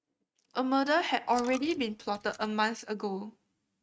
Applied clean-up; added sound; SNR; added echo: neural mask model RNNoise.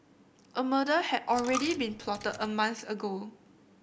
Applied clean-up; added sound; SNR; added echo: none; Coin (dropping); 14 dB; none.